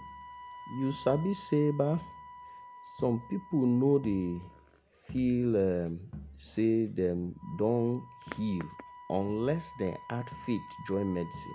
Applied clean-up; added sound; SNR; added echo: none; Wind instrument, woodwind instrument + Crowd; 17 dB; none.